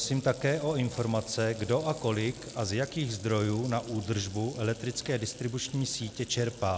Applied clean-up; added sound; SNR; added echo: none; Water tap, faucet; 19 dB; none.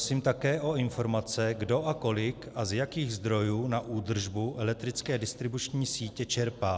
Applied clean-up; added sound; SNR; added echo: none; none; none; none.